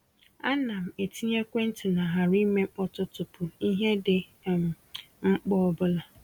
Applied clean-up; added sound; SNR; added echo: none; none; none; none.